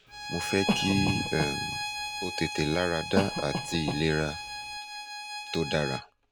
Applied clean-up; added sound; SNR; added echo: none; Bowed string instrument + Cough; 3 dB; none.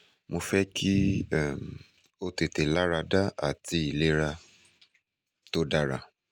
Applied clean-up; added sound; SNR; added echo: none; none; none; none.